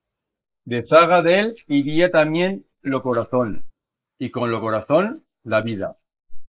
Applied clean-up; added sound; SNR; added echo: neural mask model Resemble Enhance denoiser.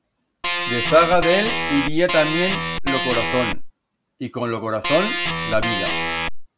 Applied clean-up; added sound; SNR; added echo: none; Organ; 1 dB; none.